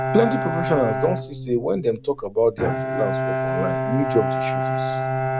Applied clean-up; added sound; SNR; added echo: none; Bowed string instrument; 1 dB; none.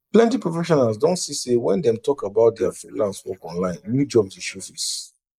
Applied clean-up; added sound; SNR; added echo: neural mask model Resemble Enhance denoiser.